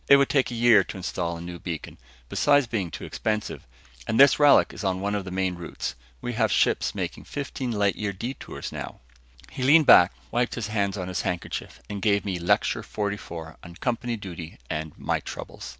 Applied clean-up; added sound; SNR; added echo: none; none; none; none.